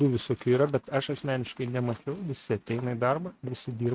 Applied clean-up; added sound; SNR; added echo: neural mask model RNNoise.